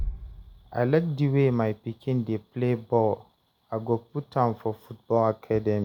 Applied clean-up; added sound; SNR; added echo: none; Bass drum; 16 dB; none.